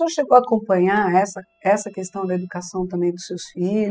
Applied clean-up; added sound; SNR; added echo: classical method spectral subtraction.